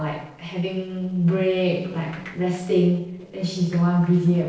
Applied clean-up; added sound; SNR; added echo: neural separator model SepFormer DNS4.